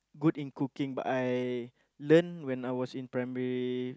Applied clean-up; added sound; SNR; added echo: none; none; none; none.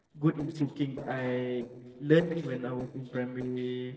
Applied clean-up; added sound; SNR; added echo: neural separator model SepFormer DNS4.